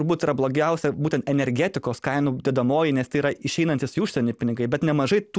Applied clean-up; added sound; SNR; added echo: none; none; none; none.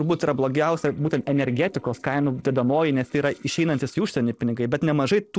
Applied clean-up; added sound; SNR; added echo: neural separator model SepFormer DNS4.